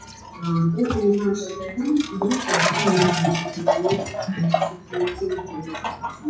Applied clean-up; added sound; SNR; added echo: classical method WPE with log-MMSE.